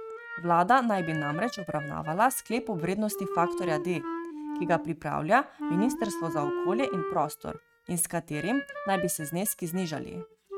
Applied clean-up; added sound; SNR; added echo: neural mask model RNNoise.